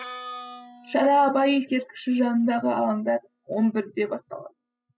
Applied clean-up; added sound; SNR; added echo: classical method spectral subtraction.